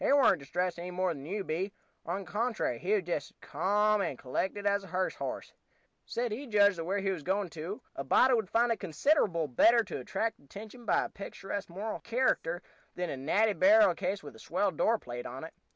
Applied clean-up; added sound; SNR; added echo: none; none; none; none.